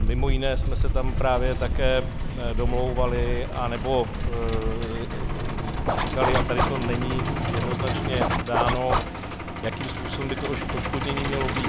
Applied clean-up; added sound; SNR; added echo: none; Zipper (clothing) + Truck; -4 dB; none.